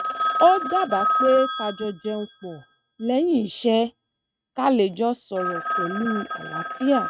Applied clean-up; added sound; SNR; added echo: neural mask model RNNoise.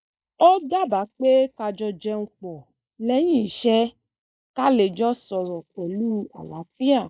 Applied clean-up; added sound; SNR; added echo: neural mask model Resemble Enhance denoiser.